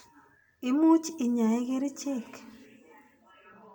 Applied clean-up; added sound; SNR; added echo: none; none; none; reverberation time 1.8 s.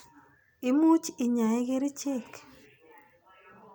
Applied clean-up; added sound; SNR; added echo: none; none; none; none.